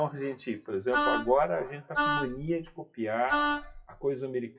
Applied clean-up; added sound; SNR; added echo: classical method WPE with log-MMSE.